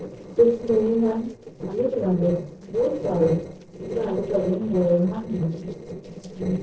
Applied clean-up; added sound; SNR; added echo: neural separator model SepFormer DNS4.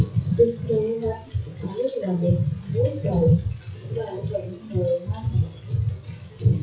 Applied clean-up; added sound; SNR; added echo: classical method WPE with log-MMSE.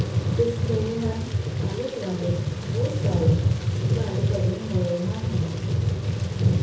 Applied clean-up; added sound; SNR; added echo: none; Rain; 19 dB; reverberation time 0.6 s.